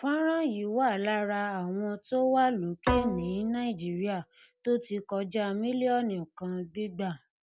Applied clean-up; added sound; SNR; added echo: none; Bowed string instrument; 6 dB; none.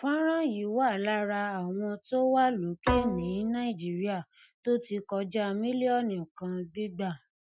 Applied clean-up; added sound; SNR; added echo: classical method Wiener filter.